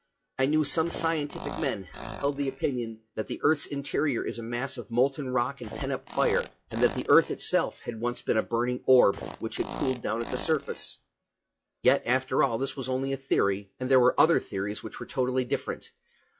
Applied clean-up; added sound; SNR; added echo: classical method log-MMSE.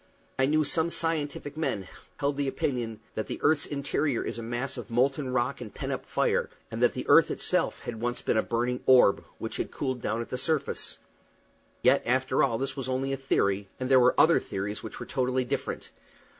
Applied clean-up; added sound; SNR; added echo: none; none; none; none.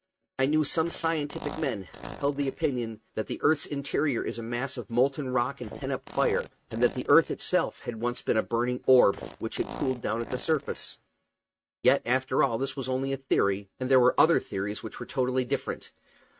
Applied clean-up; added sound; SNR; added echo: neural mask model RNNoise.